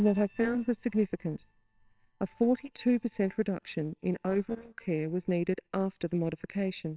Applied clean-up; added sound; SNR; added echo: neural separator model SepFormer WHAMR!.